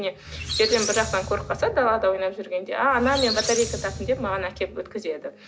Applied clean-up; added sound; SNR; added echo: none; Squeak; 8 dB; none.